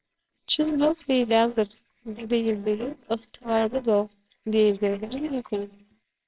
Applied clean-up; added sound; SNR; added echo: neural separator model SepFormer WHAMR!.